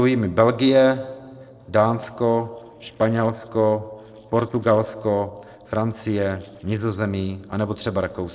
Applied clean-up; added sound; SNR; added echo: neural separator model SepFormer DNS4.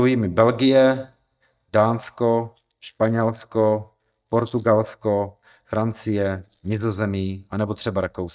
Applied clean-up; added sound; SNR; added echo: neural mask model DeepFilterNet 3.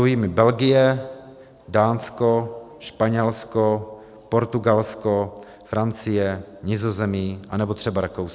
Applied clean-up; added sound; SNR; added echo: none; none; none; none.